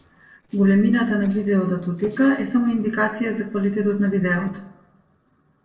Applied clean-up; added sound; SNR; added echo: neural separator model SepFormer DNS4.